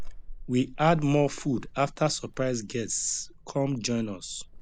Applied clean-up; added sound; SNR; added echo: none; Squeak / Walk, footsteps; 12 dB; none.